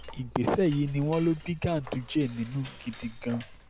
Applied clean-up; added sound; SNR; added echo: none; Cutlery, silverware / Dishes, pots, and pans; 16 dB; none.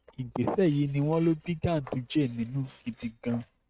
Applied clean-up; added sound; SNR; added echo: neural mask model RNNoise.